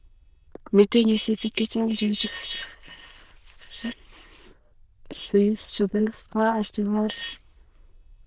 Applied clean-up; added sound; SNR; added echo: neural diffusion model UNIVERSE++.